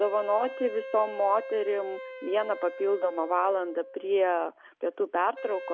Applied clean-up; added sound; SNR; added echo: none; Wind instrument, woodwind instrument; 13 dB; none.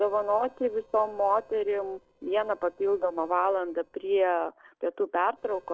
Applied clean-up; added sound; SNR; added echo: neural separator model SepFormer DNS4.